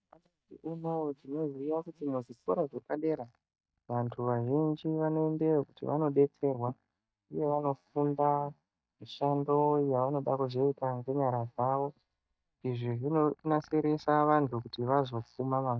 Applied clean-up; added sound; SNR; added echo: neural mask model DeepFilterNet 3.